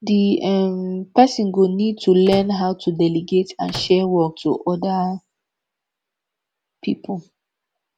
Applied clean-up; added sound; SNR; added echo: none; Microwave oven; 16 dB; none.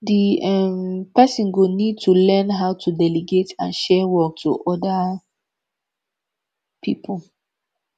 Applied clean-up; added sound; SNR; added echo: none; none; none; none.